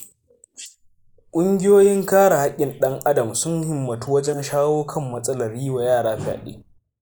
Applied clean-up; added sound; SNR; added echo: neural mask model Resemble Enhance denoiser.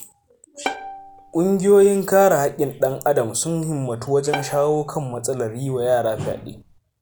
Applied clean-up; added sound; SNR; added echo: none; Bowed string instrument; 15 dB; none.